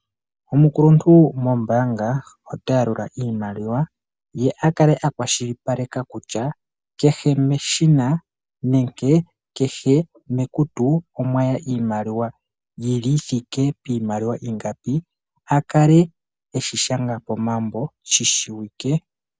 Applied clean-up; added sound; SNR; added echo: none; none; none; none.